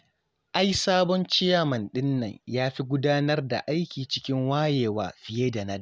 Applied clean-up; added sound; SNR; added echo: none; none; none; none.